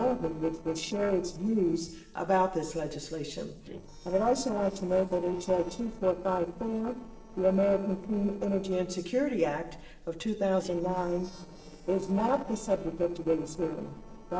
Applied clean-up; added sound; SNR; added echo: neural separator model SepFormer DNS4.